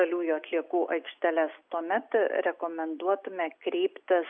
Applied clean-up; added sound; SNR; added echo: none; none; none; none.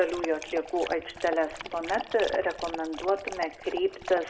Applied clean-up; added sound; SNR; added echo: none; Dog; 10 dB; reverberation time 1.8 s.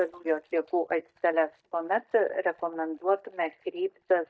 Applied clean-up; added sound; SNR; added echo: neural mask model DeepFilterNet 3.